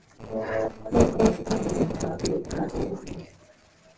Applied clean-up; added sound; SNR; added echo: neural separator model SepFormer DNS4.